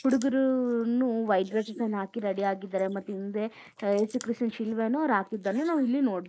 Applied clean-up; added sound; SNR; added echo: neural mask model Resemble Enhance denoiser.